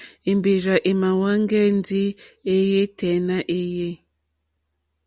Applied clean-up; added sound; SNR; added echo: none; none; none; none.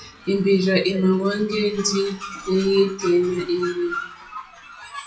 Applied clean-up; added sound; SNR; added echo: classical method WPE with log-MMSE.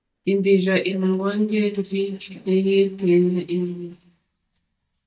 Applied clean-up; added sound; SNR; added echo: neural mask model DeepFilterNet 3.